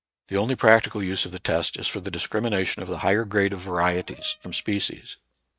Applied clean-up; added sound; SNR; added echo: neural mask model RNNoise.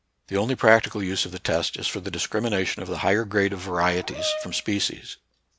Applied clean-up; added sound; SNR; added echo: none; Brass instrument; 11 dB; none.